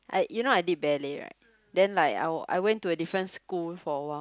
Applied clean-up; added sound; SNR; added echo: none; none; none; none.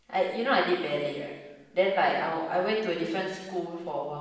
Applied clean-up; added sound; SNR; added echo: none; none; none; reverberation time 1.1 s.